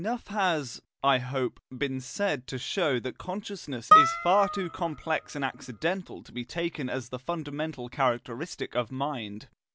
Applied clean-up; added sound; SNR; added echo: none; Harp; -4 dB; none.